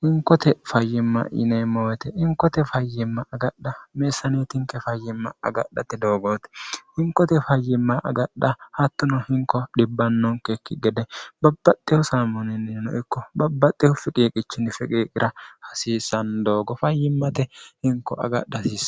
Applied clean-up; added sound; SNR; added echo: none; none; none; none.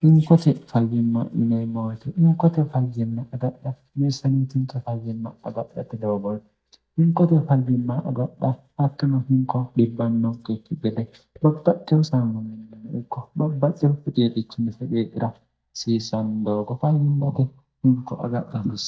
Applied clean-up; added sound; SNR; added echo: neural mask model DeepFilterNet 3.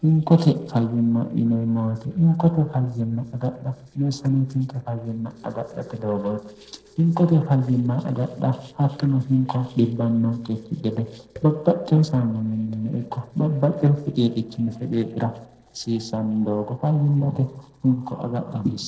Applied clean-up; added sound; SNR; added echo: neural separator model SepFormer DNS4.